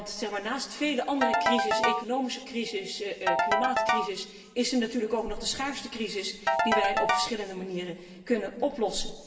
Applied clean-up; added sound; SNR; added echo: none; Ringtone / Keyboard (musical); -2 dB; reverberation time 2.3 s.